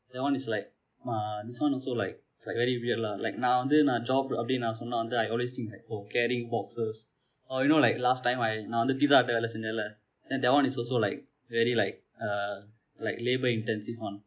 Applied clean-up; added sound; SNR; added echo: none; none; none; none.